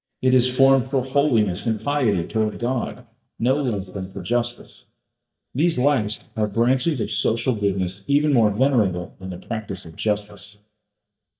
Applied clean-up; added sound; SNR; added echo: neural mask model DeepFilterNet 3.